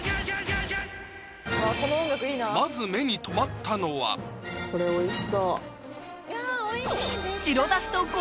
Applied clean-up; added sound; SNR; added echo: none; none; none; none.